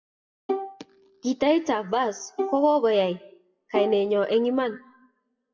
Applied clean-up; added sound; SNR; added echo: classical method WPE with log-MMSE.